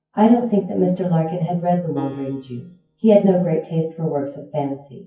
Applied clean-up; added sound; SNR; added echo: classical method WPE with log-MMSE.